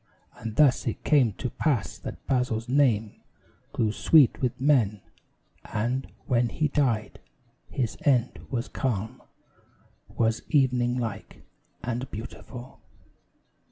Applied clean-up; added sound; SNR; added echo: none; none; none; none.